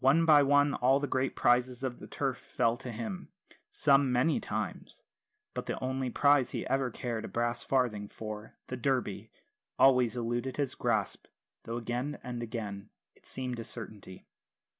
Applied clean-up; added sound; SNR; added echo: none; none; none; none.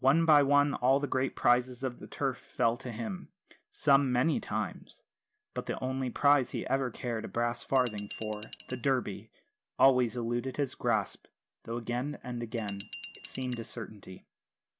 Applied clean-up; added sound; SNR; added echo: none; Glass; 15 dB; none.